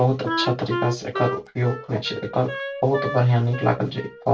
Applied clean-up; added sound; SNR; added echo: none; Wind instrument, woodwind instrument; 8 dB; reverberation time 0.2 s.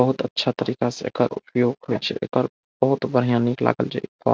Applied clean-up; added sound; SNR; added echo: none; none; none; none.